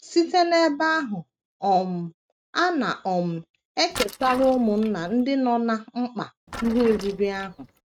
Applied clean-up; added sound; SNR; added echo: neural mask model RNNoise.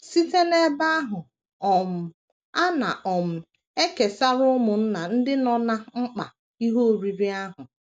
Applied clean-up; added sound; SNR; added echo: none; none; none; none.